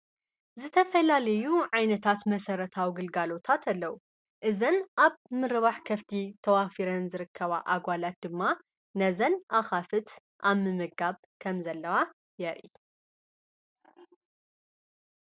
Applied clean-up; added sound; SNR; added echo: none; none; none; none.